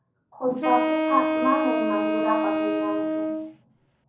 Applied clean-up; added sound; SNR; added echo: none; Wind instrument, woodwind instrument; -3 dB; reverberation time 0.6 s.